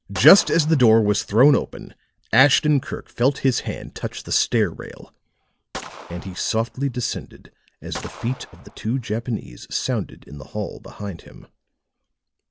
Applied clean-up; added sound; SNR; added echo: none; Gunshot, gunfire; 17 dB; none.